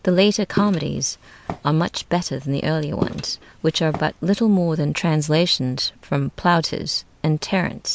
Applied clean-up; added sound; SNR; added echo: none; Walk, footsteps; 12 dB; none.